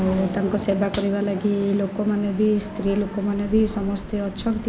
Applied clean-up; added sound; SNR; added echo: none; Race car, auto racing / Accelerating, revving, vroom + Clapping; 13 dB; none.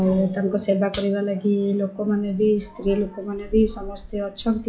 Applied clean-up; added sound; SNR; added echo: classical method log-MMSE.